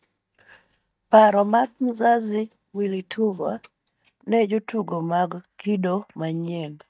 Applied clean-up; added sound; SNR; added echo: neural mask model DeepFilterNet 3.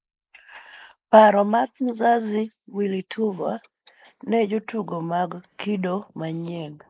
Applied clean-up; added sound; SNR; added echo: neural mask model Resemble Enhance denoiser.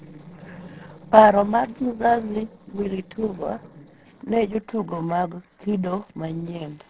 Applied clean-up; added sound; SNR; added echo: neural separator model SepFormer DNS4.